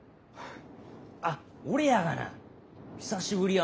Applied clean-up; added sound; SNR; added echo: none; none; none; none.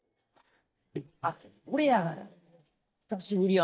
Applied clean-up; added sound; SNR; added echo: neural mask model DeepFilterNet 3.